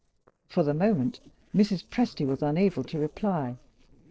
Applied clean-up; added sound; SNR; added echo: neural separator model SepFormer DNS4.